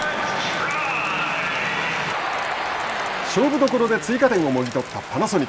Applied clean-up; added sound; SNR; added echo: none; Fart + Rain; 14 dB; none.